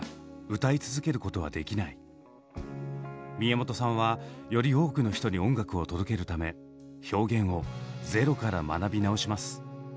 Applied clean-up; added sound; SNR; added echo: none; none; none; none.